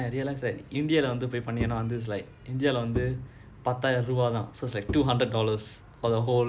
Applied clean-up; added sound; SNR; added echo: none; Bowed string instrument; 11 dB; none.